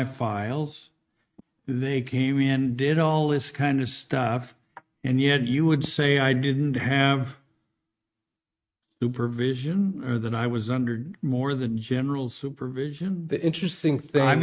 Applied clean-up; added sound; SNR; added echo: neural mask model RNNoise.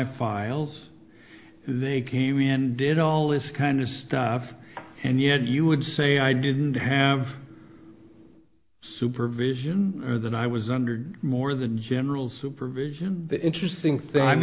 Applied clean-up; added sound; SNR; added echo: none; none; none; none.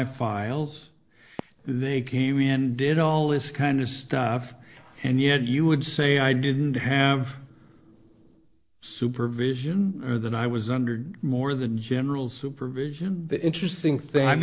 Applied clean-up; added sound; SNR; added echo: neural separator model SepFormer DNS4.